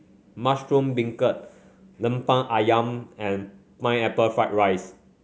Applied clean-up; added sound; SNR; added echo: none; none; none; none.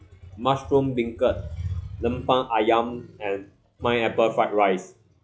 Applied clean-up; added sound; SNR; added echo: classical method log-MMSE.